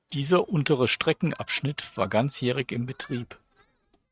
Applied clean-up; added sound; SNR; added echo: neural mask model RNNoise.